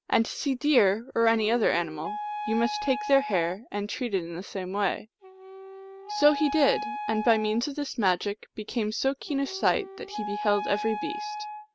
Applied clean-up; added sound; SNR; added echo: none; Wind instrument, woodwind instrument; 10 dB; none.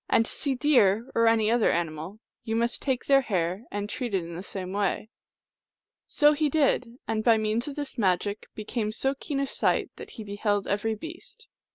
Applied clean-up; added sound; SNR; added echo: none; none; none; none.